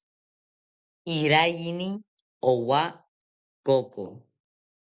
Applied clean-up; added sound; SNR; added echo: none; none; none; none.